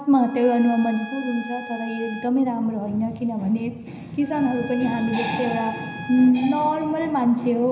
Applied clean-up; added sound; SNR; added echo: none; Trumpet; 17 dB; reverberation time 0.9 s.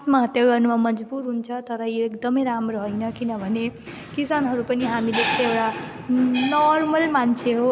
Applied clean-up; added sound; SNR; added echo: none; none; none; none.